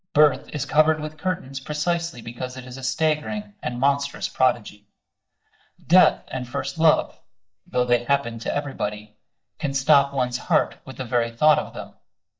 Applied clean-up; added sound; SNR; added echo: neural mask model DeepFilterNet 3.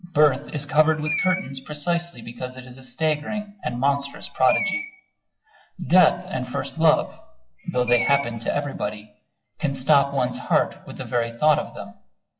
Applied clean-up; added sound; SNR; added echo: classical method WPE with log-MMSE.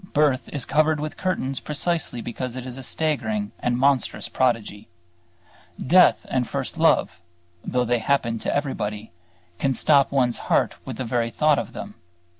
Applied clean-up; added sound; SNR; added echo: none; none; none; none.